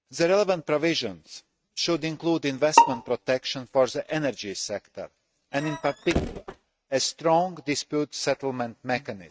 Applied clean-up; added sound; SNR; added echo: neural mask model RNNoise.